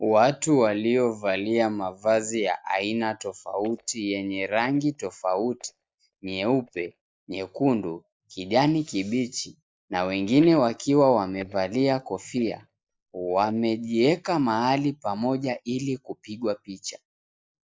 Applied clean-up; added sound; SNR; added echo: neural mask model DeepFilterNet 3.